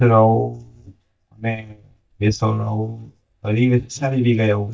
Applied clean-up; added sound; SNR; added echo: neural mask model DeepFilterNet 3.